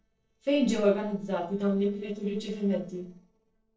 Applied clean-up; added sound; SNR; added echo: neural separator model SepFormer DNS4.